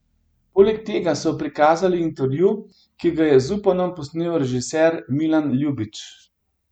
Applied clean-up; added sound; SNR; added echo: none; none; none; none.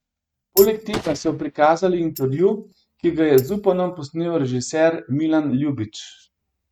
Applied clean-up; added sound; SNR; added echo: neural mask model RNNoise.